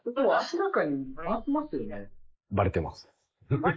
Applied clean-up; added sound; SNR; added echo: neural mask model Resemble Enhance denoiser.